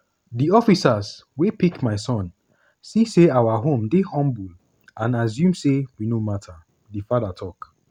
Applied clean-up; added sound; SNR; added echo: none; none; none; none.